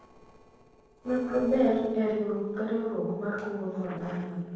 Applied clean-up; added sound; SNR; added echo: neural separator model SepFormer DNS4.